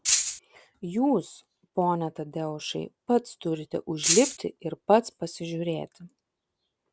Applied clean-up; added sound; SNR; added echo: none; Rattle (instrument); -4 dB; none.